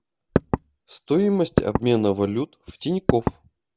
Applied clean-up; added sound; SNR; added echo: none; Knock / Wood; 1 dB; none.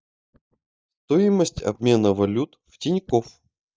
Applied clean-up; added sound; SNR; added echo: neural mask model DeepFilterNet 3.